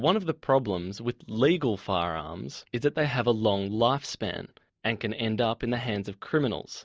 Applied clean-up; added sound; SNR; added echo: none; none; none; none.